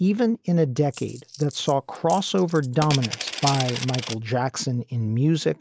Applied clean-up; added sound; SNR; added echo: none; Coin (dropping); 11 dB; none.